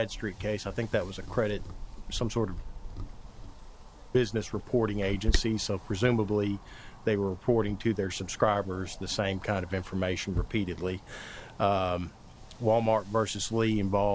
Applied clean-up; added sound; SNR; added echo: none; Wind; 9 dB; none.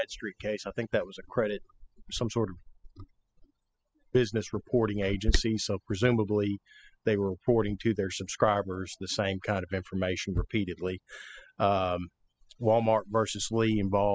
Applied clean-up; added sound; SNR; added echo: classical method spectral subtraction.